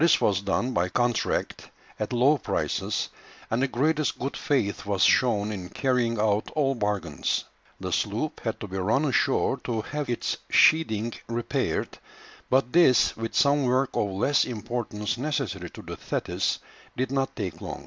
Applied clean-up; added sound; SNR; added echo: none; none; none; none.